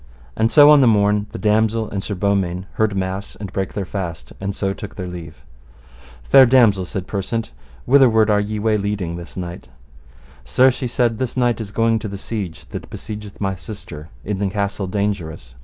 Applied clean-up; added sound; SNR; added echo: none; none; none; none.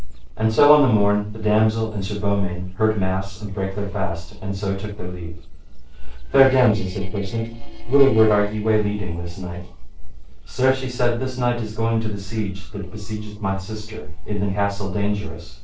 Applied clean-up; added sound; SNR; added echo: neural separator model SepFormer DNS4.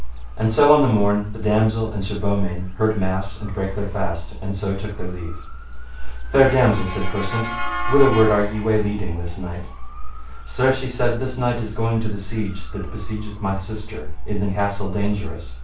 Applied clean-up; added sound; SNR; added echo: none; Motor vehicle (road) / Siren; 17 dB; reverberation time 0.3 s.